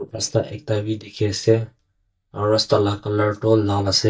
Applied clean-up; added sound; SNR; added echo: neural mask model DeepFilterNet 3.